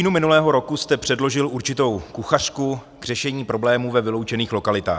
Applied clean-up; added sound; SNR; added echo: none; none; none; none.